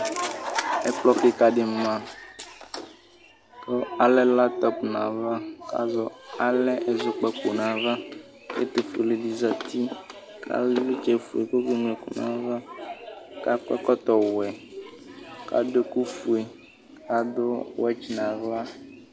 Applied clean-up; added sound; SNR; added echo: none; none; none; none.